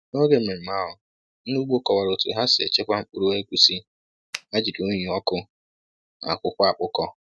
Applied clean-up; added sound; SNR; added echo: neural mask model RNNoise.